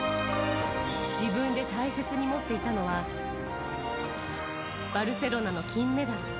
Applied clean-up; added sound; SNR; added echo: none; none; none; none.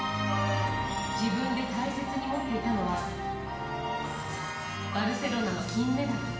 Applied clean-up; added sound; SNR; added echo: none; none; none; reverberation time 1.0 s.